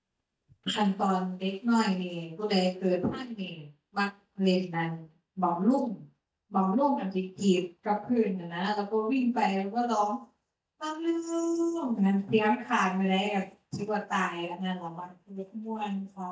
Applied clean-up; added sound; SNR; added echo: neural mask model DeepFilterNet 3.